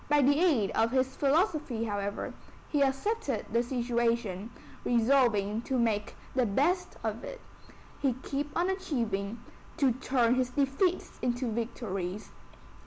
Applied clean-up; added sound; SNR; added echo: none; none; none; none.